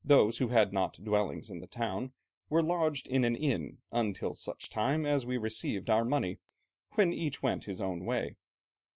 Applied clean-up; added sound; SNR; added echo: none; none; none; none.